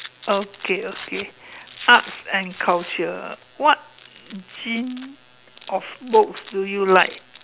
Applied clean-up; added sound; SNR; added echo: none; Domestic sounds, home sounds; 19 dB; none.